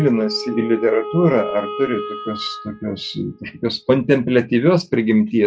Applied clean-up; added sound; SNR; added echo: classical method log-MMSE.